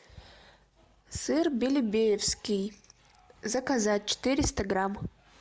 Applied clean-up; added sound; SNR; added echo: none; none; none; none.